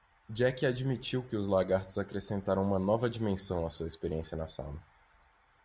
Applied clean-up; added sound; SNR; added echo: none; none; none; none.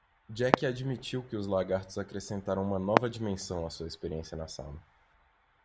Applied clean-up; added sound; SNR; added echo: none; Fireworks; 2 dB; none.